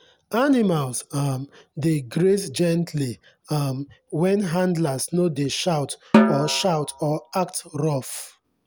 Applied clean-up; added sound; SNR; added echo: none; Snare drum; 1 dB; none.